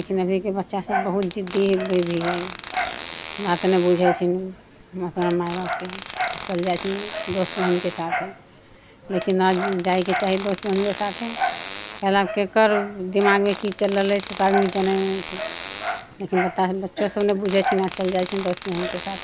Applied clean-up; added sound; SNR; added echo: none; Dog + Fart; 7 dB; none.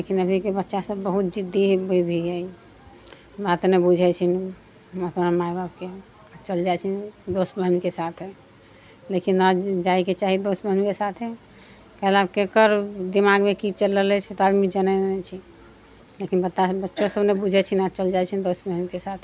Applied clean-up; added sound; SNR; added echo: none; none; none; none.